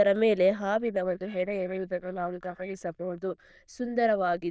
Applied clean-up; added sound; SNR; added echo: neural diffusion model UNIVERSE++.